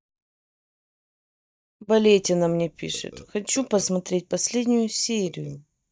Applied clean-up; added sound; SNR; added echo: neural mask model DeepFilterNet 3.